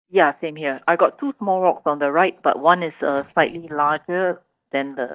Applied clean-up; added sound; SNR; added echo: neural mask model DeepFilterNet 3.